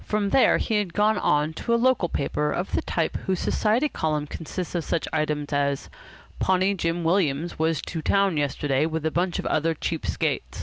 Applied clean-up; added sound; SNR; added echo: none; none; none; none.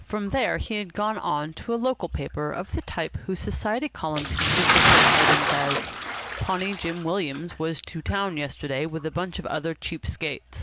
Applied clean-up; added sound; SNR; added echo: none; Bathtub (filling or washing) / Splash, splatter; -2 dB; none.